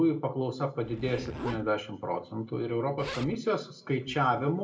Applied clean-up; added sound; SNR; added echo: none; Zipper (clothing); 15 dB; reverberation time 0.6 s.